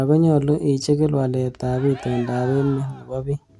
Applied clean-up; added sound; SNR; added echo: none; Cheering; 18 dB; none.